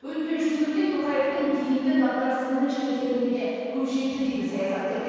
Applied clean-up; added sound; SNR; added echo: none; none; none; reverberation time 2.2 s.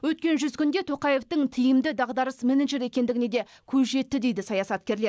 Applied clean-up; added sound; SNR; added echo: none; none; none; none.